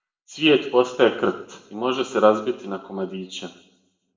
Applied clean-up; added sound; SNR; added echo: none; none; none; reverberation time 0.8 s.